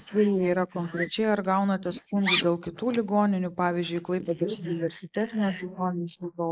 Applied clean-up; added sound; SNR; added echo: neural mask model Resemble Enhance denoiser.